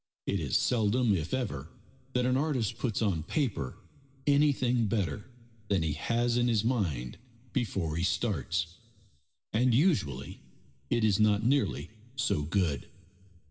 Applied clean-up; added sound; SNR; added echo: none; none; none; reverberation time 0.9 s.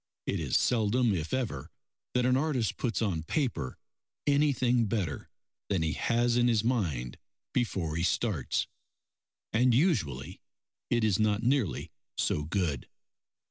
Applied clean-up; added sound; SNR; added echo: none; none; none; none.